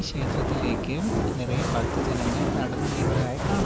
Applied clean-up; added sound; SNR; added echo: none; Fire; -3 dB; none.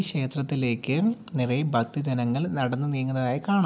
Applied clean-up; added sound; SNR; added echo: none; none; none; none.